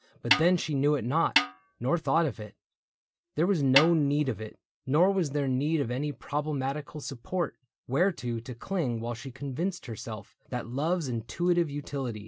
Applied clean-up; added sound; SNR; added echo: none; Snare drum; 2 dB; none.